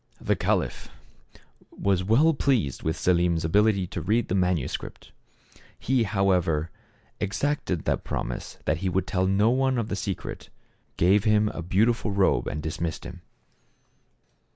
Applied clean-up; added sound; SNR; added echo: none; none; none; none.